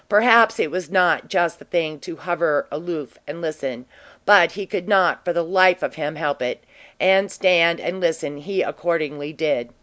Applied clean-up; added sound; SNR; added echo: none; none; none; none.